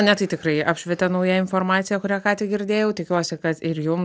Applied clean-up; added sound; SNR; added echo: none; none; none; none.